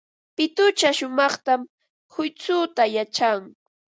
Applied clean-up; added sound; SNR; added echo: none; none; none; none.